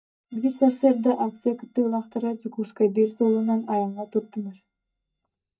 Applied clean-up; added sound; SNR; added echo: neural mask model DeepFilterNet 3.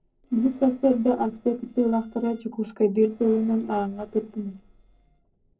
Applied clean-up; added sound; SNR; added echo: neural separator model SepFormer DNS4.